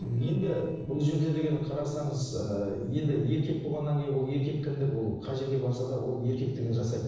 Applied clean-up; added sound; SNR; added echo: neural separator model SepFormer DNS4.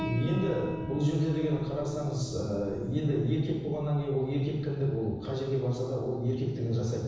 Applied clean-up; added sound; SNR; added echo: none; Piano; 15 dB; reverberation time 1.1 s.